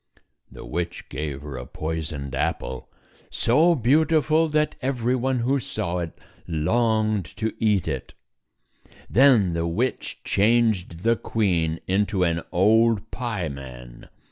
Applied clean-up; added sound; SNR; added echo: none; none; none; none.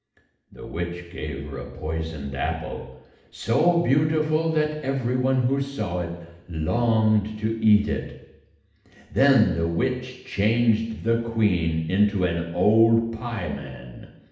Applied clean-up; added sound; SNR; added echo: none; none; none; reverberation time 0.8 s.